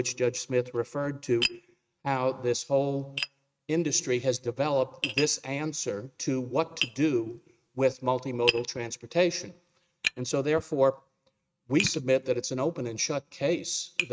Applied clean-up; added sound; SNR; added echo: neural mask model RNNoise.